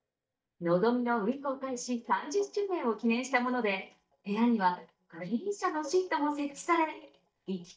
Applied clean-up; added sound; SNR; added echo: neural mask model DeepFilterNet 3.